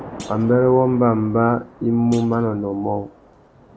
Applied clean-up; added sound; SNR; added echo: none; Thump, thud + Thunder / Rain; 20 dB; none.